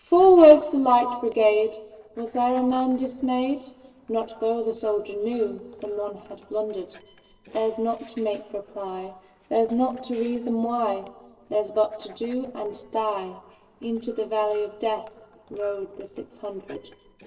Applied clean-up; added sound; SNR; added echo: neural separator model SepFormer DNS4.